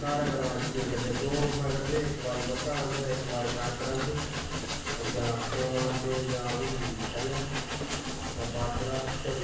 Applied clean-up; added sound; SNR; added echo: none; Train; 1 dB; reverberation time 1.1 s.